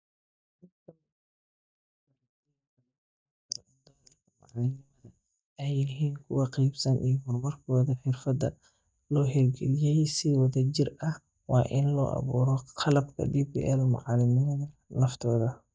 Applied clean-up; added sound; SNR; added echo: neural mask model DeepFilterNet 3.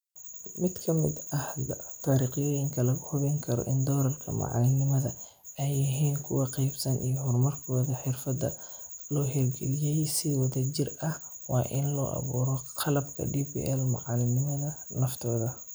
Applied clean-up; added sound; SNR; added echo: none; none; none; none.